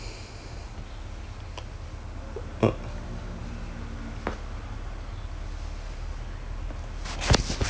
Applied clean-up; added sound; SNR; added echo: none; none; none; none.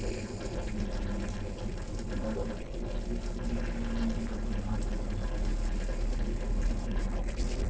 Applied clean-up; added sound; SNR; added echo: neural separator model SepFormer DNS4.